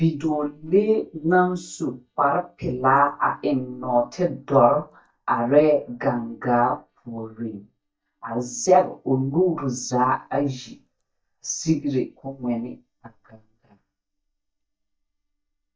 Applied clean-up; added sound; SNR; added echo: neural mask model DeepFilterNet 3.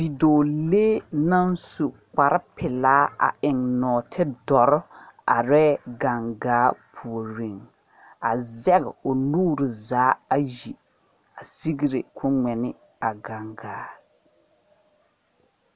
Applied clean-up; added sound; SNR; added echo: none; none; none; none.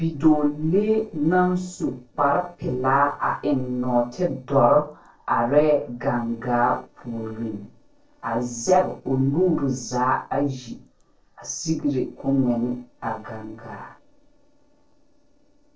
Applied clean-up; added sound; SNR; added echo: neural separator model SepFormer DNS4.